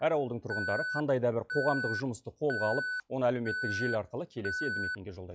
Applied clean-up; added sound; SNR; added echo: classical method log-MMSE.